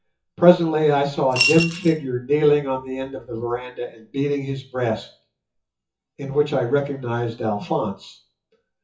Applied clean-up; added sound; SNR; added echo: classical method WPE with log-MMSE.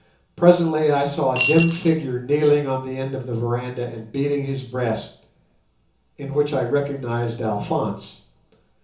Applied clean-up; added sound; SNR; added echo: none; Coin (dropping) / Glass; 3 dB; reverberation time 0.7 s.